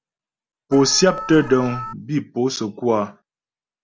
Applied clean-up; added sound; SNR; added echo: none; Alarm; 12 dB; none.